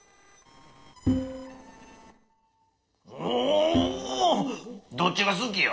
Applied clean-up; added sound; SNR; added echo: neural separator model SepFormer DNS4.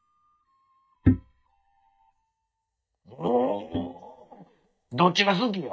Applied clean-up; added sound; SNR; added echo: neural mask model DeepFilterNet 3.